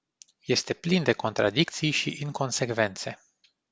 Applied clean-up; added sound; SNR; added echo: none; none; none; none.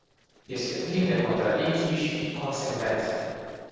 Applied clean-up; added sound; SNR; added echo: neural separator model SepFormer DNS4.